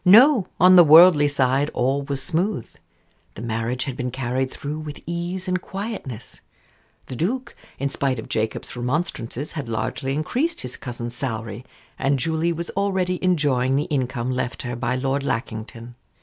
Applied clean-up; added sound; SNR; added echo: none; none; none; none.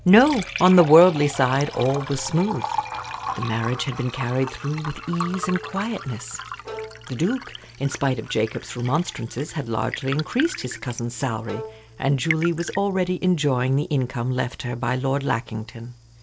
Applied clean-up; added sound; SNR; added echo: none; Bowed string instrument + Liquid; 12 dB; none.